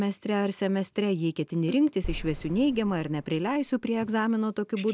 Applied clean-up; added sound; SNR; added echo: none; Boom; 12 dB; none.